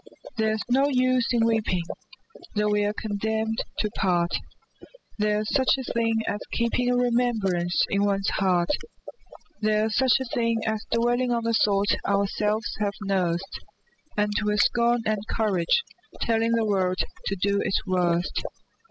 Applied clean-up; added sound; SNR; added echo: classical method spectral subtraction.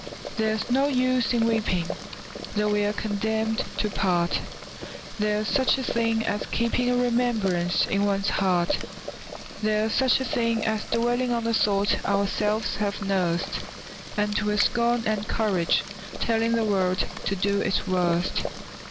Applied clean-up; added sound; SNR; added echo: none; Boiling; 11 dB; none.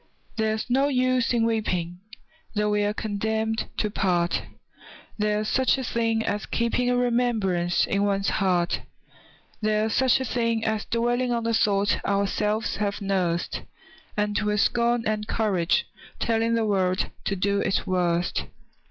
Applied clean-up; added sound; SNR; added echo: none; none; none; none.